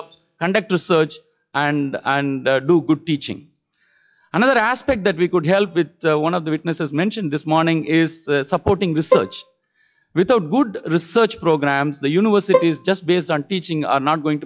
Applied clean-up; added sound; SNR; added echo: classical method log-MMSE.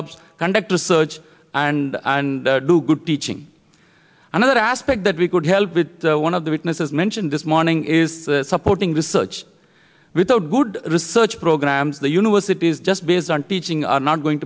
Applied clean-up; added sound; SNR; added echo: none; none; none; none.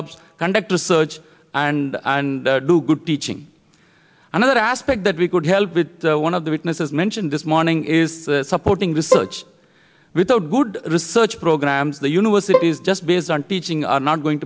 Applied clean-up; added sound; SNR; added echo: none; Bowed string instrument; 5 dB; none.